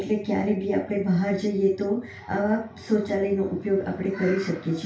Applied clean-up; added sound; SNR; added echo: none; none; none; reverberation time 0.3 s.